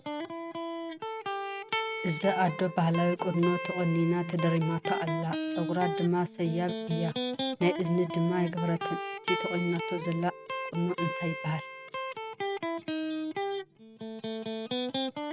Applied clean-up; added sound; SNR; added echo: none; Electric guitar; 4 dB; none.